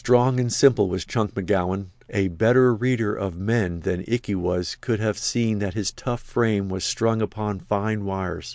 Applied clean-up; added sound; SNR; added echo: none; none; none; none.